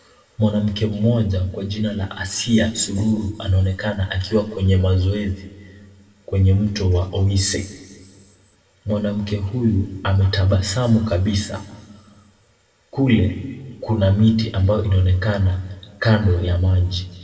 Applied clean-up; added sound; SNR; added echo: none; none; none; reverberation time 1.2 s.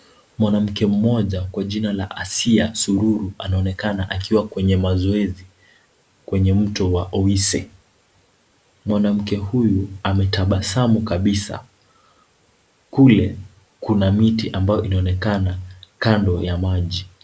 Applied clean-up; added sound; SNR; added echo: none; none; none; none.